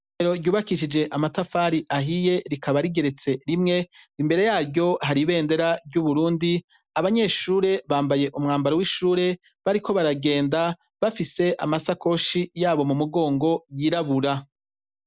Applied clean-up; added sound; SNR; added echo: none; none; none; none.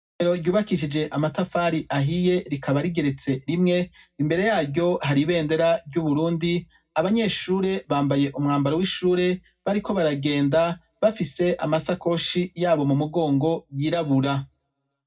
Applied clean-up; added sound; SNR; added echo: none; none; none; reverberation time 0.4 s.